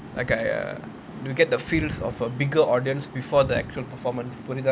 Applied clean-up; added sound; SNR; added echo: none; none; none; none.